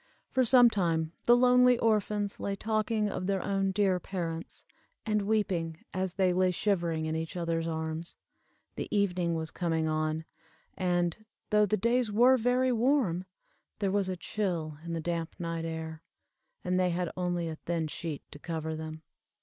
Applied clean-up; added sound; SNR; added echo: none; none; none; none.